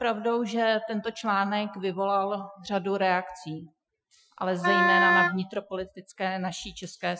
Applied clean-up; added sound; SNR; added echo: classical method Wiener filter.